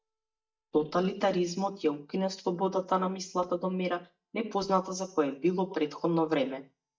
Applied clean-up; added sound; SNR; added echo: neural mask model DeepFilterNet 3.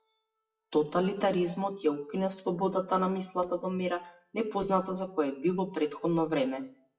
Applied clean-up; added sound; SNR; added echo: classical method WPE with log-MMSE.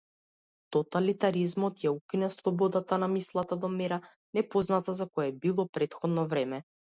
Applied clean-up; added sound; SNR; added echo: none; none; none; none.